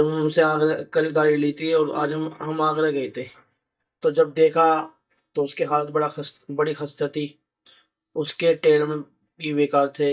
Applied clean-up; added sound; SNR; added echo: neural mask model DeepFilterNet 3.